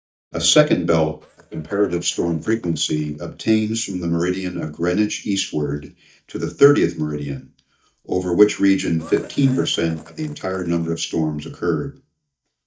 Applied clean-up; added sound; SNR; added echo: neural mask model DeepFilterNet 3.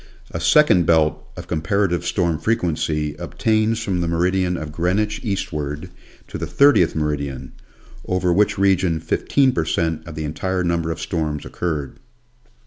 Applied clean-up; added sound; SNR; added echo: none; none; none; none.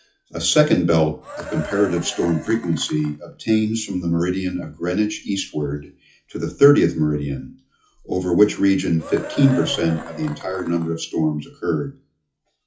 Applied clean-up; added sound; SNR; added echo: classical method WPE with log-MMSE.